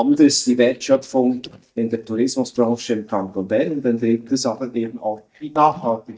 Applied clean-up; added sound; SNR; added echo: neural mask model DeepFilterNet 3.